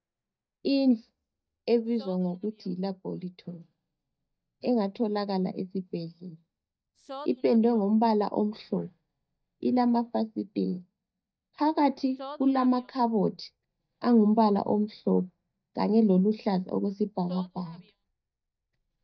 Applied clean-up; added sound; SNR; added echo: neural mask model DeepFilterNet 3.